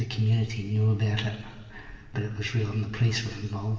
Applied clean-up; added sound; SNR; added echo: none; none; none; reverberation time 1.4 s.